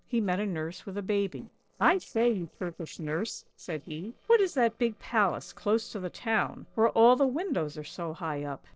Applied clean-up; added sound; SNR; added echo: neural separator model SepFormer DNS4.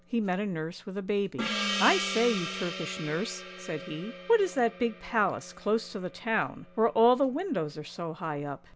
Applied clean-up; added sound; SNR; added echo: none; Gong; 9 dB; none.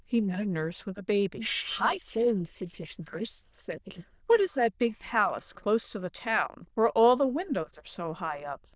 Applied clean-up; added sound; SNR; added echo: neural diffusion model UNIVERSE++.